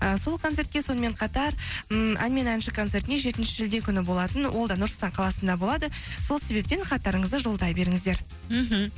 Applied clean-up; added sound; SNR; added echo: none; none; none; none.